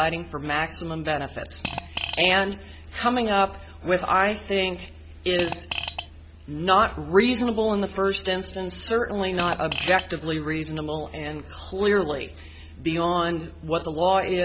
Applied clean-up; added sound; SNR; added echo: none; Fart; 9 dB; none.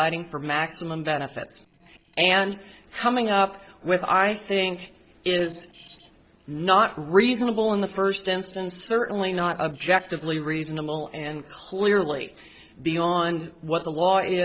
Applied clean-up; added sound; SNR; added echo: neural separator model SepFormer DNS4.